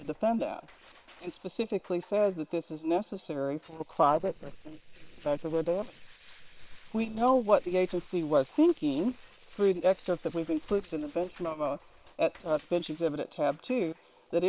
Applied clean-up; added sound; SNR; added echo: neural separator model SepFormer WHAM!.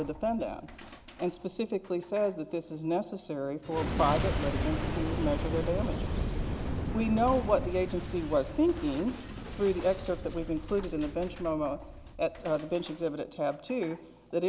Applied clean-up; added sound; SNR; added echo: none; Boom; 5 dB; none.